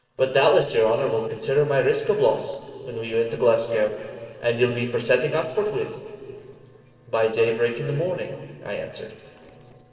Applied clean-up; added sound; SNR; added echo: neural separator model SepFormer DNS4.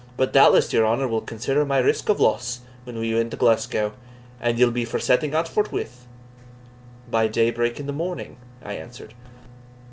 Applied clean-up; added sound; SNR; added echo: none; none; none; none.